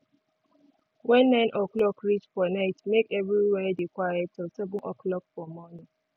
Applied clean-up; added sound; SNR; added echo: none; none; none; none.